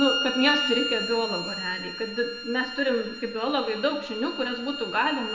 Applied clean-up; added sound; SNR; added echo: none; Bowed string instrument; 6 dB; reverberation time 1.3 s.